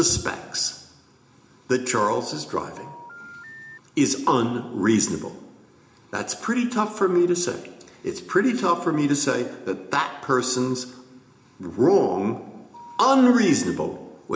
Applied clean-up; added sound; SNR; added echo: none; Telephone; 19 dB; reverberation time 0.8 s.